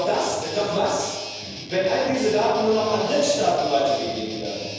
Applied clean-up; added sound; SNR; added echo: none; Guitar; 12 dB; reverberation time 1.2 s.